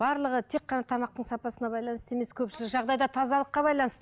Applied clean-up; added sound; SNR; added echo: none; none; none; none.